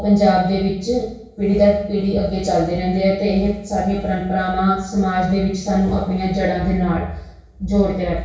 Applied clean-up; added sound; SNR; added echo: none; none; none; reverberation time 0.6 s.